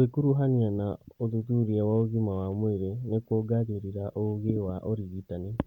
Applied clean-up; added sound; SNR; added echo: none; none; none; none.